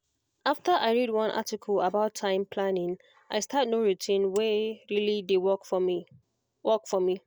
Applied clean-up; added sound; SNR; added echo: none; none; none; none.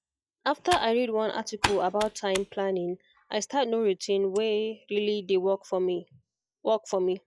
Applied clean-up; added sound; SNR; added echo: classical method log-MMSE.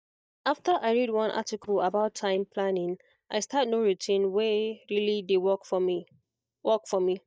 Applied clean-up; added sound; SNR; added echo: neural mask model DeepFilterNet 3.